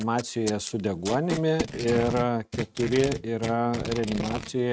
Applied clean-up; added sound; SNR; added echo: neural mask model RNNoise.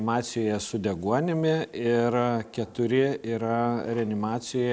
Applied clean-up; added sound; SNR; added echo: none; none; none; none.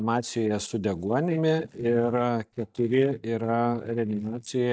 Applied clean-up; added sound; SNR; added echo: neural mask model DeepFilterNet 3.